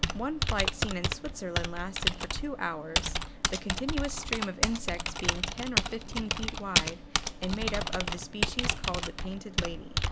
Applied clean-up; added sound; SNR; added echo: none; Typing; -5 dB; none.